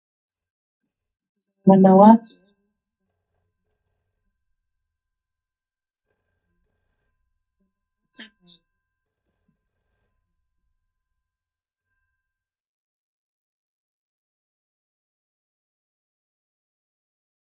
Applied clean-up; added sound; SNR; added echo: neural mask model DeepFilterNet 3.